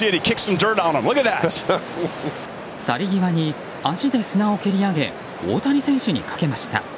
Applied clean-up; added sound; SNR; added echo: none; none; none; none.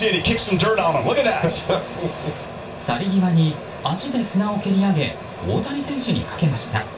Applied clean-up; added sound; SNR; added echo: none; none; none; reverberation time 0.3 s.